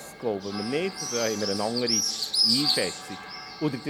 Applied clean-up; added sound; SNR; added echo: none; Bird; -1 dB; none.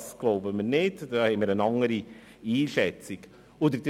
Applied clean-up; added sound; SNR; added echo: none; none; none; none.